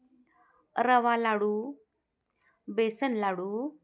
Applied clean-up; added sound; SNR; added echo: none; none; none; none.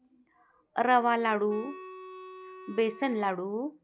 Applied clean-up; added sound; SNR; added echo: none; Wind instrument, woodwind instrument; 16 dB; none.